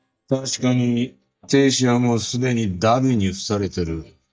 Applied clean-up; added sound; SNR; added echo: neural mask model DeepFilterNet 3.